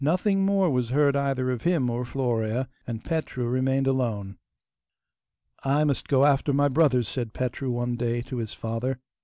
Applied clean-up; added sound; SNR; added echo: none; none; none; none.